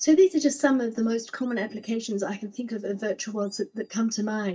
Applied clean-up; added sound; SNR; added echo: neural mask model DeepFilterNet 3.